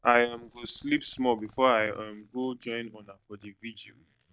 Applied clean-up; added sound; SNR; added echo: neural mask model DeepFilterNet 3.